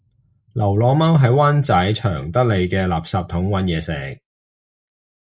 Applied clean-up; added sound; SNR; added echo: neural mask model Resemble Enhance denoiser.